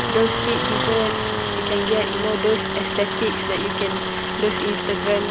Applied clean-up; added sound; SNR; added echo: none; Tools; 0 dB; none.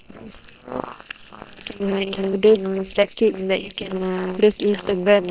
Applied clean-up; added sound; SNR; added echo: neural separator model SepFormer WHAM!.